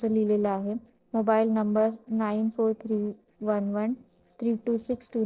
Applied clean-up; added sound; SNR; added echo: neural separator model SepFormer DNS4.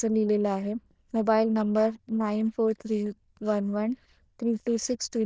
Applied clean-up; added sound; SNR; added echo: neural diffusion model UNIVERSE++.